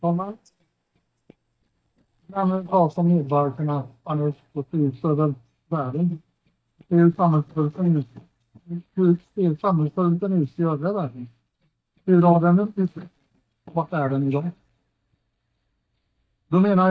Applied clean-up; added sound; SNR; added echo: neural mask model DeepFilterNet 3.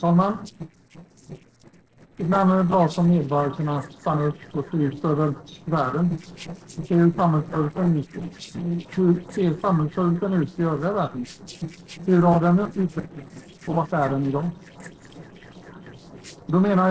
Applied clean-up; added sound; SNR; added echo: neural separator model SepFormer DNS4.